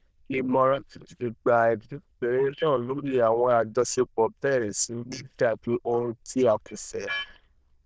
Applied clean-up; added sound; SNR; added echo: neural diffusion model UNIVERSE++.